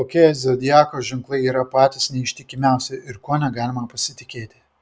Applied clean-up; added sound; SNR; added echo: none; none; none; none.